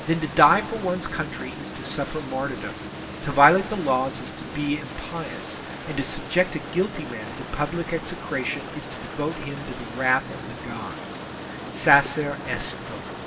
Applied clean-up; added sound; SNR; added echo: none; Boat, Water vehicle; 9 dB; reverberation time 1.2 s.